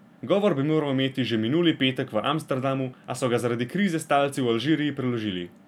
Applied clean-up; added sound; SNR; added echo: none; none; none; none.